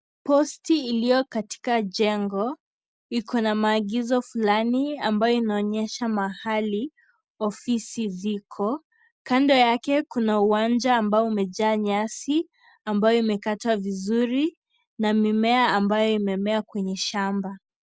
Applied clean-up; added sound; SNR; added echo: none; none; none; none.